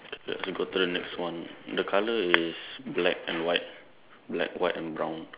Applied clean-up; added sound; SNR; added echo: none; none; none; none.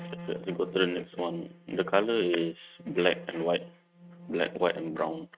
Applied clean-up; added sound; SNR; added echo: neural mask model RNNoise.